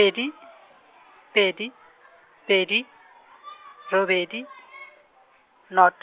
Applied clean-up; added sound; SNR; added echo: none; none; none; none.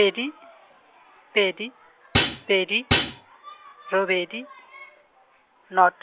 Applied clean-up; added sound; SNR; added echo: none; Hi-hat; -3 dB; none.